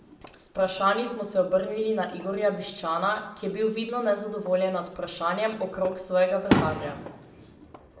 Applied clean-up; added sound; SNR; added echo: none; Fireworks; 8 dB; reverberation time 0.7 s.